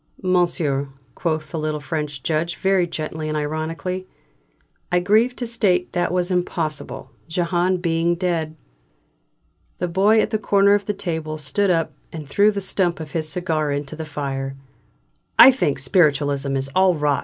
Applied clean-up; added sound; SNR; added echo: none; none; none; none.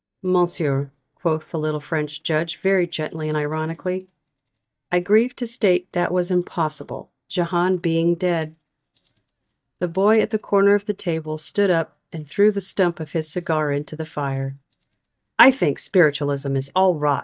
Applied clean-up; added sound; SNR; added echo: neural mask model DeepFilterNet 3.